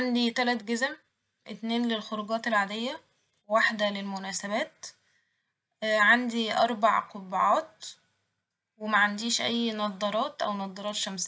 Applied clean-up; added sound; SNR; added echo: none; none; none; none.